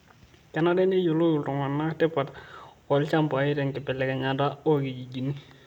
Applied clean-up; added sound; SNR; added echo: none; none; none; none.